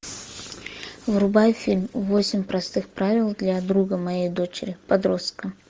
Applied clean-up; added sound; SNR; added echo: none; none; none; none.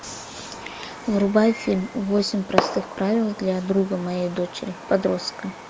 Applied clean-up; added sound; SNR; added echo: none; Fireworks; 9 dB; none.